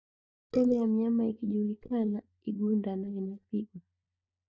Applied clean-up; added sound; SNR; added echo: neural mask model DeepFilterNet 3.